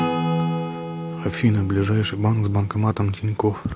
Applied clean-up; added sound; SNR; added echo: none; Acoustic guitar / Strum; 6 dB; none.